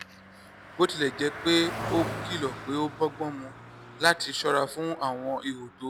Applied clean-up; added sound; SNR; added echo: none; Car passing by; 11 dB; none.